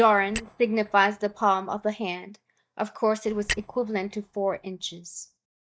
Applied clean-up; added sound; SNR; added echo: neural mask model DeepFilterNet 3.